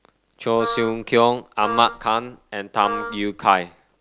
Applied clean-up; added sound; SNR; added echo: none; Wind instrument, woodwind instrument; 10 dB; none.